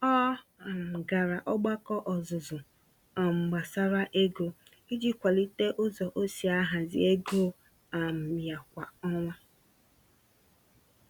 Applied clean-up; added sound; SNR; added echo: none; Snare drum; 16 dB; none.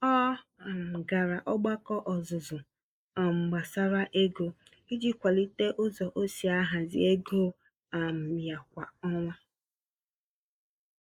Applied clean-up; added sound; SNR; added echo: neural mask model Resemble Enhance denoiser.